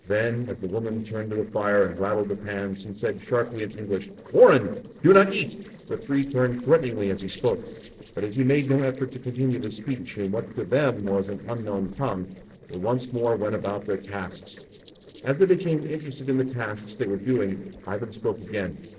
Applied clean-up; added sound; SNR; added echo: neural separator model SepFormer DNS4.